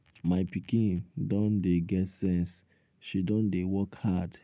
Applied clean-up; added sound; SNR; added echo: none; none; none; none.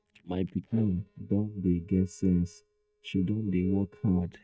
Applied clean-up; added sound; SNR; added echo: neural mask model DeepFilterNet 3.